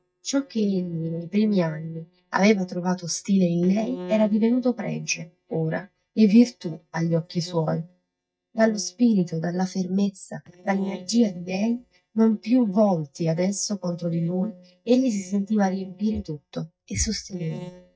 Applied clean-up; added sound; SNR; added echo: neural mask model DeepFilterNet 3.